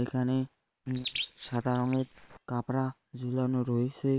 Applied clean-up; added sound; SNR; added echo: neural separator model SepFormer WHAM!.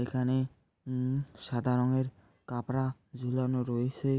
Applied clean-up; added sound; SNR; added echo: none; none; none; none.